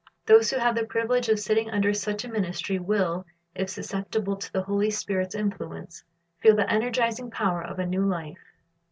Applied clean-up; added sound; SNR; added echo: none; none; none; none.